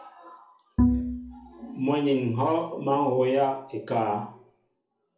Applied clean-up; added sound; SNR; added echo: none; Bowed string instrument; -1 dB; reverberation time 0.7 s.